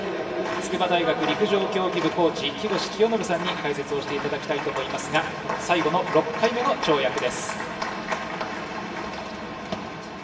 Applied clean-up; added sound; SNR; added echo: none; none; none; reverberation time 0.9 s.